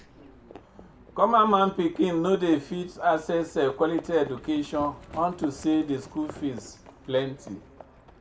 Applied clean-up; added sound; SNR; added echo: none; Livestock, farm animals, working animals; 19 dB; reverberation time 0.4 s.